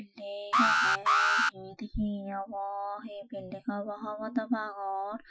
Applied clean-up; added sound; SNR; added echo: classical method Wiener filter.